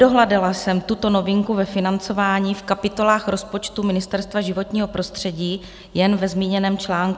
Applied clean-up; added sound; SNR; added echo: none; none; none; none.